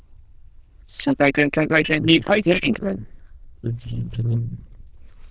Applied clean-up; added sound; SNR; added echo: neural diffusion model UNIVERSE++.